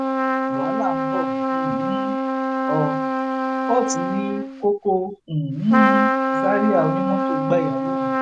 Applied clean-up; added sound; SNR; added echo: none; Trumpet; -2 dB; none.